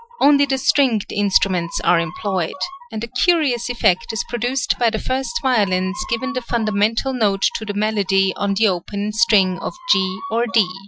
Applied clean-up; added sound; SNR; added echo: classical method Wiener filter.